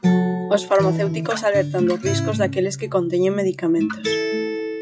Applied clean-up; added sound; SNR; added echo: classical method log-MMSE.